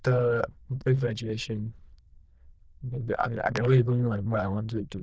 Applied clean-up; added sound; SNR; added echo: neural diffusion model UNIVERSE++.